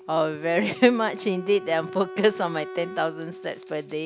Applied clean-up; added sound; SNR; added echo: none; Wind instrument, woodwind instrument; 14 dB; none.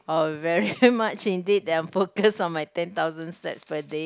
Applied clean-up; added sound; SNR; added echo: none; none; none; none.